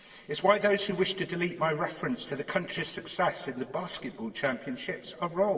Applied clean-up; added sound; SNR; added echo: neural separator model SepFormer DNS4.